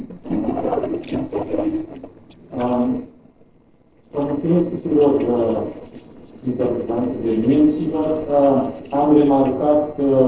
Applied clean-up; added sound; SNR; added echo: neural separator model SepFormer DNS4.